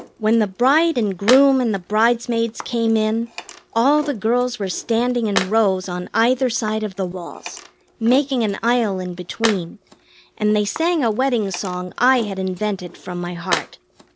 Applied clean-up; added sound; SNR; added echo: none; Tools; 14 dB; none.